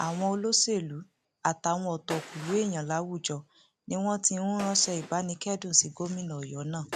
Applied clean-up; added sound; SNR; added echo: none; Gunshot, gunfire; 17 dB; none.